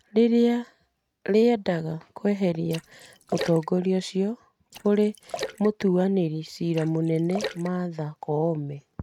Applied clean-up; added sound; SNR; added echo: neural mask model RNNoise.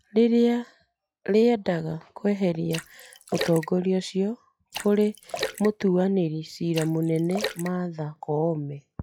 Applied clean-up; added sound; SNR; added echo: classical method log-MMSE.